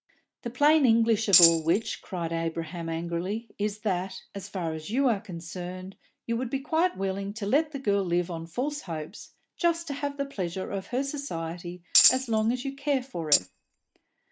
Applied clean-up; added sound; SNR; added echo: neural mask model RNNoise.